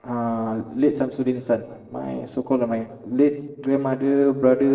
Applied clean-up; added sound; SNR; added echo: neural separator model SepFormer DNS4.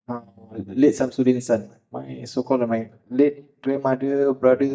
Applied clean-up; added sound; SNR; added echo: neural mask model DeepFilterNet 3.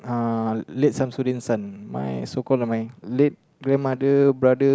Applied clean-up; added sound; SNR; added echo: none; none; none; none.